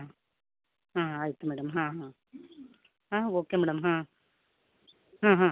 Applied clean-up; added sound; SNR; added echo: none; none; none; none.